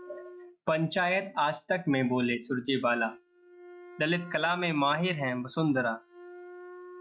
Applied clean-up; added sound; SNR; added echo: neural mask model RNNoise.